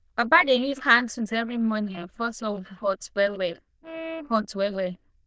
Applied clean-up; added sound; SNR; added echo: neural diffusion model UNIVERSE++.